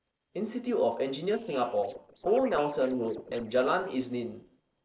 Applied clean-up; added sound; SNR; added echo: neural separator model SepFormer DNS4.